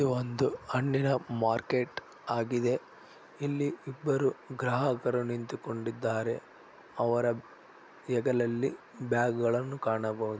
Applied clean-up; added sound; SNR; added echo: none; none; none; none.